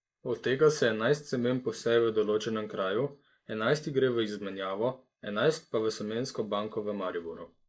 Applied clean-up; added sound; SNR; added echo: neural mask model Resemble Enhance denoiser.